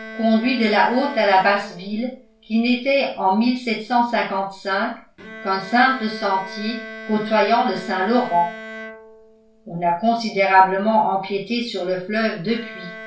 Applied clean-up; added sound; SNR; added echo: none; Bowed string instrument; 17 dB; reverberation time 0.2 s.